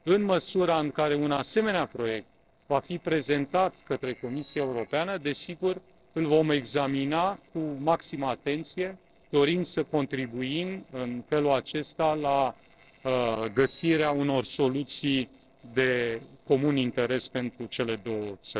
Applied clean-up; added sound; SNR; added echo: neural separator model SepFormer DNS4.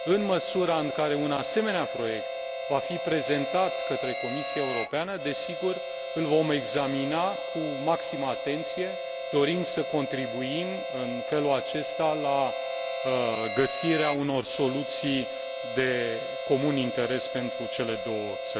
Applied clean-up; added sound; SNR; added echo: none; Harmonica; 5 dB; none.